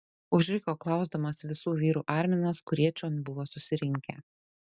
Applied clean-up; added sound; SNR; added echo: none; none; none; none.